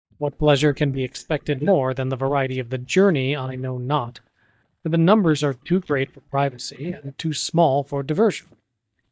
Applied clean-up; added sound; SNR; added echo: neural mask model DeepFilterNet 3.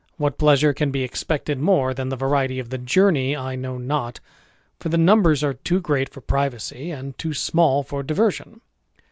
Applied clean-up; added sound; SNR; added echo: none; none; none; none.